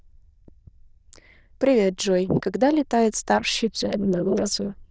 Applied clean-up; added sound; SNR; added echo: neural diffusion model UNIVERSE++.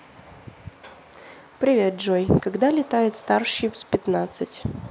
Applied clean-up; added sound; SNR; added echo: none; none; none; none.